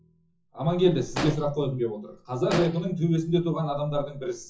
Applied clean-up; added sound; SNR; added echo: classical method WPE with log-MMSE.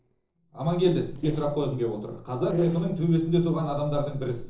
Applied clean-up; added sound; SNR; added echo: neural separator model SepFormer DNS4.